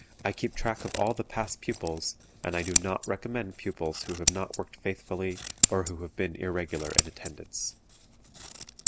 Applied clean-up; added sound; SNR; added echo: none; Scissors; 0 dB; none.